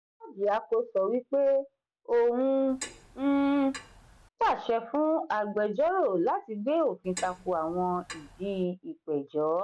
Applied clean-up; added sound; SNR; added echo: none; Clock; 17 dB; none.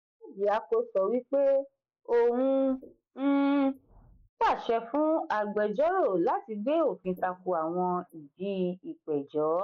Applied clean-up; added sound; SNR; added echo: neural mask model Resemble Enhance denoiser.